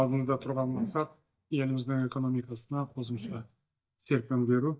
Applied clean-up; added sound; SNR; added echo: neural mask model DeepFilterNet 3.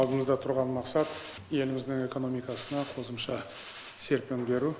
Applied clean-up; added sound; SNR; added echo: none; none; none; none.